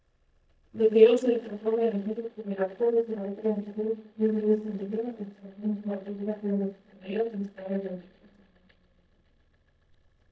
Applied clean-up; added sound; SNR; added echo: neural mask model DeepFilterNet 3.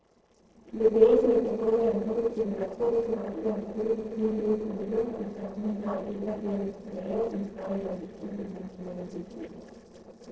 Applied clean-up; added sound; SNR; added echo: neural separator model SepFormer DNS4.